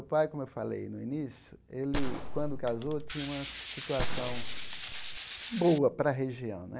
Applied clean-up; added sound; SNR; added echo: none; Gunshot, gunfire + Tools; -1 dB; none.